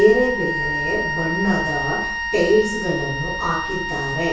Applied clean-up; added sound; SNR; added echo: none; Wind instrument, woodwind instrument; 3 dB; reverberation time 0.6 s.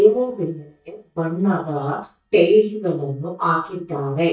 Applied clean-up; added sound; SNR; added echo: neural mask model DeepFilterNet 3.